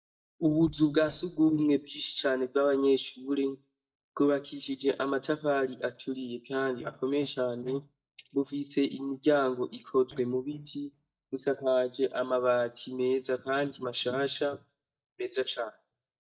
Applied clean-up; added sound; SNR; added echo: neural mask model DeepFilterNet 3.